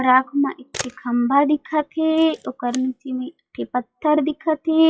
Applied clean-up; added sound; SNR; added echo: classical method WPE with log-MMSE.